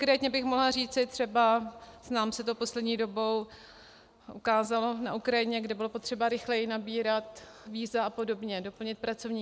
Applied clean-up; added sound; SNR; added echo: none; none; none; none.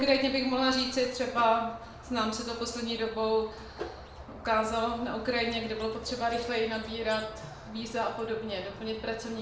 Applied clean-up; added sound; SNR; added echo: none; Squeak; 15 dB; reverberation time 0.7 s.